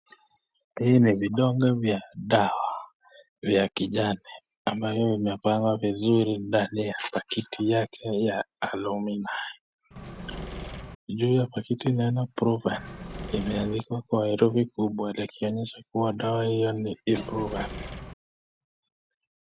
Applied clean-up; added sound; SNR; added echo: none; Engine / Mechanisms; 11 dB; none.